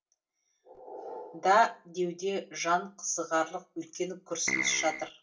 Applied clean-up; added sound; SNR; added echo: none; Keyboard (musical); 1 dB; reverberation time 0.2 s.